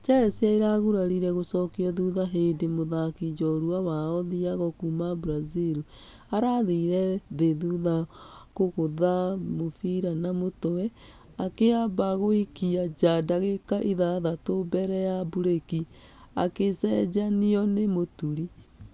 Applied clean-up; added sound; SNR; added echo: none; none; none; none.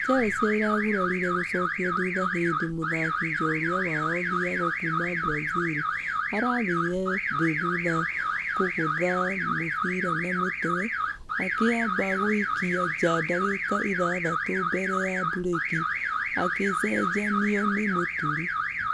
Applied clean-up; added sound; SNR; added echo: none; Alarm / Car; -1 dB; none.